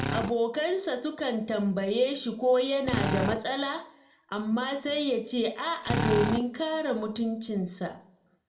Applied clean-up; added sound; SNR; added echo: none; Drill; 7 dB; reverberation time 0.4 s.